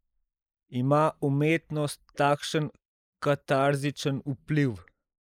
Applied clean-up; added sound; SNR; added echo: neural mask model Resemble Enhance denoiser.